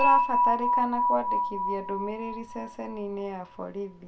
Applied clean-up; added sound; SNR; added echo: none; Dishes, pots, and pans / Chink, clink; -4 dB; none.